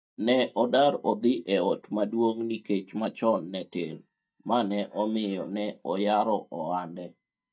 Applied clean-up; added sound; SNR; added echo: neural mask model DeepFilterNet 3.